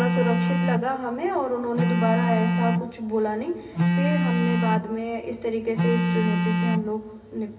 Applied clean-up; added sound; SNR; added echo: none; Telephone; -2 dB; reverberation time 1.8 s.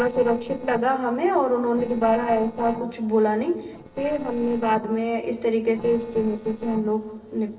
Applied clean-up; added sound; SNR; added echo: neural separator model SepFormer DNS4.